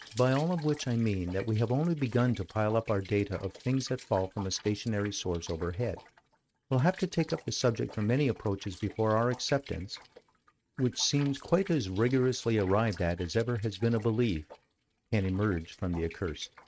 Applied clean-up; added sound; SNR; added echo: neural mask model RNNoise.